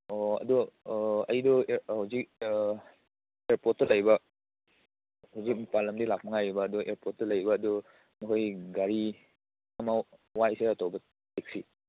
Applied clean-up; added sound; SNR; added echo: none; none; none; none.